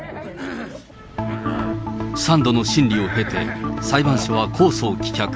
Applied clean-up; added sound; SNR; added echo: none; Cough; 14 dB; none.